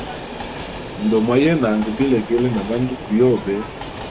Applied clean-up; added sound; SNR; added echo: none; Train; 11 dB; none.